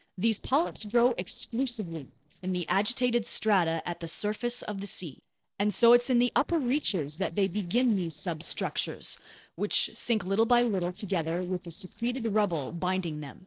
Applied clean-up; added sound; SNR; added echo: neural separator model SepFormer DNS4.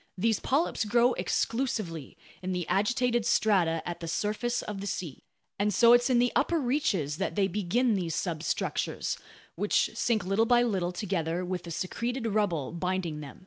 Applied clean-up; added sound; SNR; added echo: none; none; none; none.